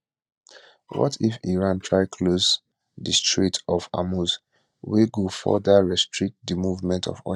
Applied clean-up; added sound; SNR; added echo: neural mask model DeepFilterNet 3.